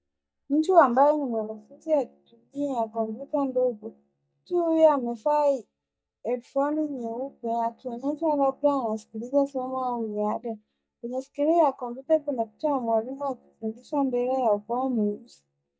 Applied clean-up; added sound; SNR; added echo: neural mask model DeepFilterNet 3.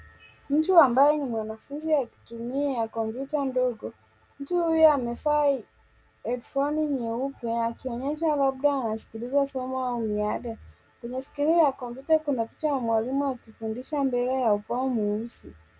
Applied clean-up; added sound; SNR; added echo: none; none; none; none.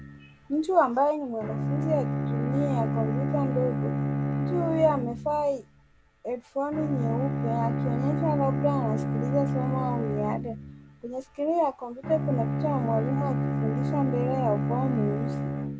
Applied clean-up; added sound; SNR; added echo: none; Bowed string instrument; 0 dB; none.